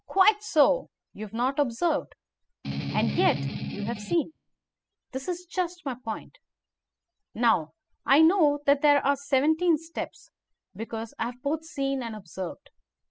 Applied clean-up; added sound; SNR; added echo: classical method spectral subtraction.